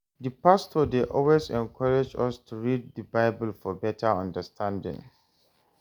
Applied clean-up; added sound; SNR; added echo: none; none; none; none.